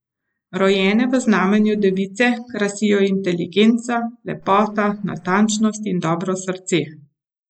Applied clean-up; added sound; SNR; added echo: neural mask model Resemble Enhance denoiser.